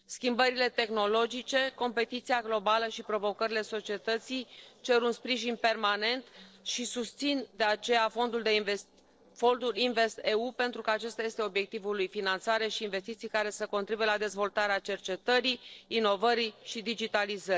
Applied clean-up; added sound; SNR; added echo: neural separator model SepFormer DNS4.